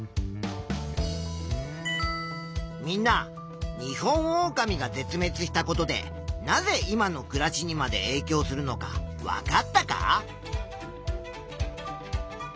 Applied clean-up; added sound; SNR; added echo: none; none; none; none.